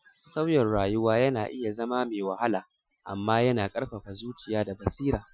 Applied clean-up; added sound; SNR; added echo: classical method Wiener filter.